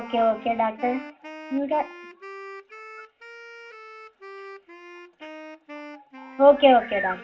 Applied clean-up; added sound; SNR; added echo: none; Wind instrument, woodwind instrument; 17 dB; reverberation time 0.3 s.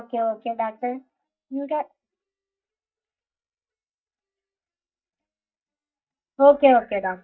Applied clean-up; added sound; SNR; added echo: neural mask model DeepFilterNet 3.